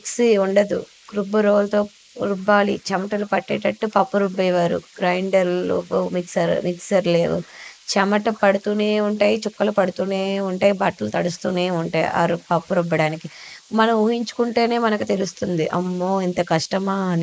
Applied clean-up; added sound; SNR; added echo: neural mask model Resemble Enhance denoiser.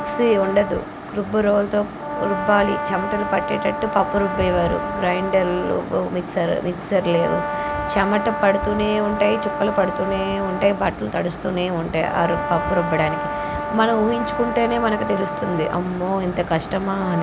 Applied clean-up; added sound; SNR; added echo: none; Brass instrument; 7 dB; none.